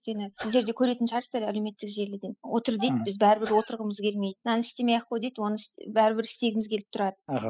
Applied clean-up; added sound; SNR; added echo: classical method spectral subtraction.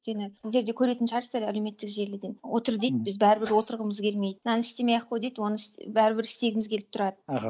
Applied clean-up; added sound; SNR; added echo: neural mask model DeepFilterNet 3.